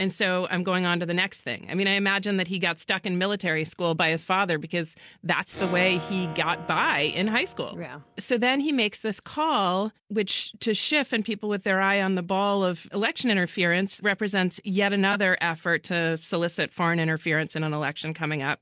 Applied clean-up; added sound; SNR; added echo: none; Acoustic guitar / Strum; 13 dB; none.